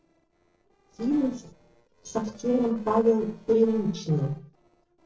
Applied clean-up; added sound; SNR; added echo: neural separator model SepFormer DNS4.